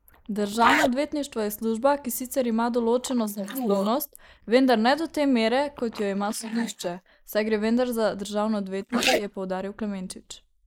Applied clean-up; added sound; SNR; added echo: neural mask model Resemble Enhance denoiser.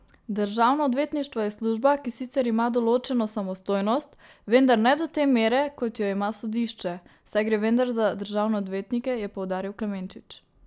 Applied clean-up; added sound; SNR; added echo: none; none; none; none.